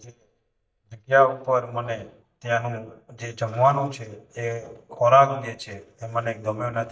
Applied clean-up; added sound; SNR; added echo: neural mask model DeepFilterNet 3.